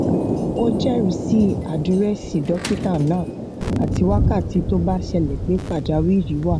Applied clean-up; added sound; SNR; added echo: none; Thunder; 2 dB; none.